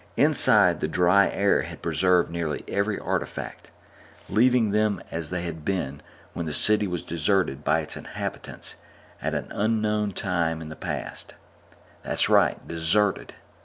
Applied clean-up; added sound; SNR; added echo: none; none; none; none.